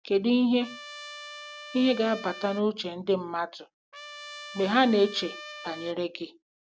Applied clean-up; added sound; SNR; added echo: none; Trumpet; 15 dB; none.